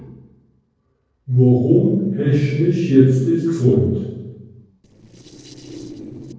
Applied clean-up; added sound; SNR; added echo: neural separator model SepFormer DNS4.